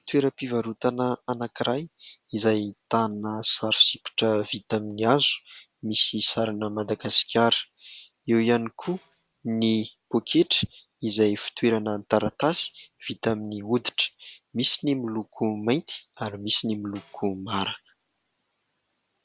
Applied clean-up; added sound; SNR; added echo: none; Tambourine; 16 dB; none.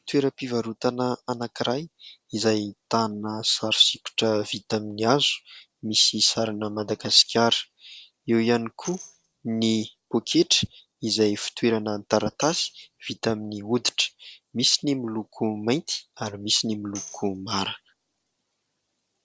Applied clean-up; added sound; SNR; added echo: neural separator model SepFormer DNS4.